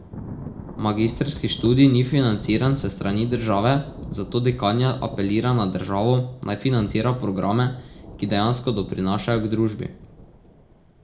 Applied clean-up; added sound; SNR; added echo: none; Thunder / Rain; 15 dB; reverberation time 0.4 s.